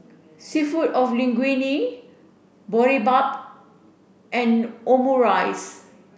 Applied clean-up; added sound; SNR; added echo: none; none; none; none.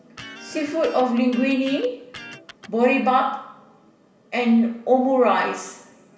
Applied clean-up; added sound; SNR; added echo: none; Electric guitar; 18 dB; reverberation time 0.7 s.